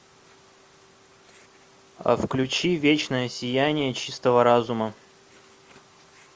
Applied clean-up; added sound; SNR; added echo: none; none; none; none.